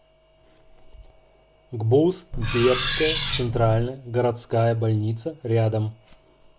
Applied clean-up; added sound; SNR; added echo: none; Cutlery, silverware; 2 dB; none.